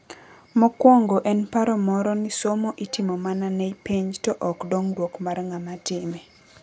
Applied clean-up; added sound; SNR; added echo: none; none; none; none.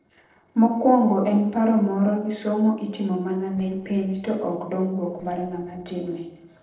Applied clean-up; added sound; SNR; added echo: neural separator model SepFormer DNS4.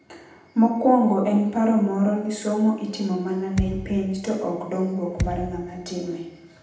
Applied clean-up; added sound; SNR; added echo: none; Thump, thud; 8 dB; reverberation time 0.8 s.